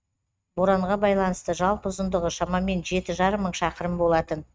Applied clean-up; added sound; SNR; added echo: neural mask model RNNoise.